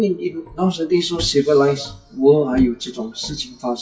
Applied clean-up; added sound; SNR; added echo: classical method WPE with log-MMSE.